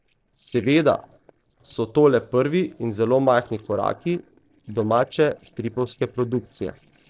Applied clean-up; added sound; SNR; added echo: neural separator model SepFormer DNS4.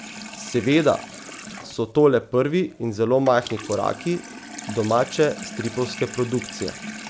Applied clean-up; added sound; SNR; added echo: none; Sink (filling or washing) / Water tap, faucet; 14 dB; none.